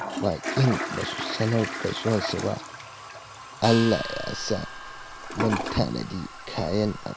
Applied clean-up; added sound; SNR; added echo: none; Toilet flush + Gong; 7 dB; none.